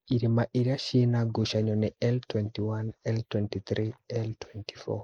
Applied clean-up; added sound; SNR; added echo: neural mask model Resemble Enhance denoiser.